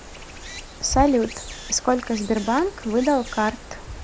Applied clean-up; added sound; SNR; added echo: none; Stream; 15 dB; none.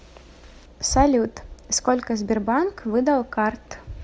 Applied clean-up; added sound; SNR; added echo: none; none; none; none.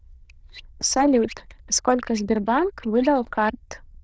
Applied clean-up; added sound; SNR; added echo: neural diffusion model UNIVERSE++.